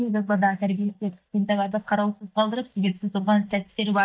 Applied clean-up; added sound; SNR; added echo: neural mask model DeepFilterNet 3.